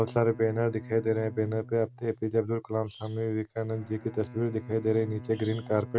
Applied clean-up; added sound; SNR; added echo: none; Bowed string instrument; 17 dB; none.